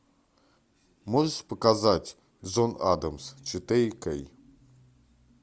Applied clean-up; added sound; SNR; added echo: none; none; none; none.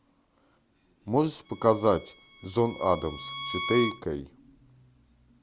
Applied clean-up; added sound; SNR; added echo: none; Bowed string instrument; 10 dB; none.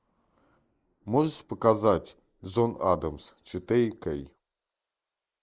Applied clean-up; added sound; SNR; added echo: neural mask model Resemble Enhance denoiser.